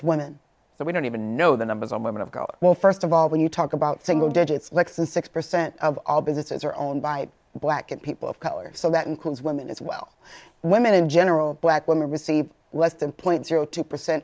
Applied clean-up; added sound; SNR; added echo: none; Brass instrument; 14 dB; none.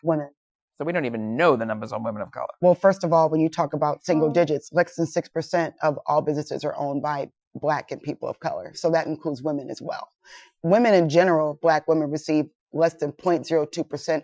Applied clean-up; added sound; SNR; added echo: classical method Wiener filter.